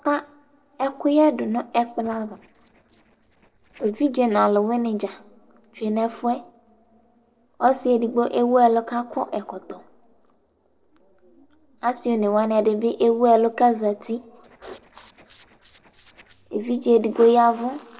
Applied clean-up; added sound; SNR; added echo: neural separator model SepFormer DNS4.